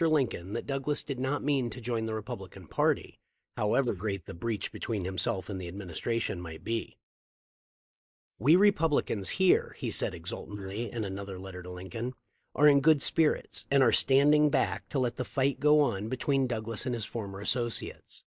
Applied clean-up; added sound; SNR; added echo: neural mask model Resemble Enhance denoiser.